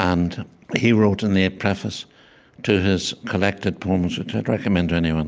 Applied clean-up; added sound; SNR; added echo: none; none; none; none.